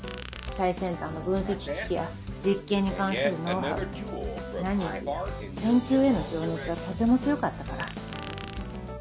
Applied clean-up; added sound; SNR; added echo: none; Fart; 9 dB; none.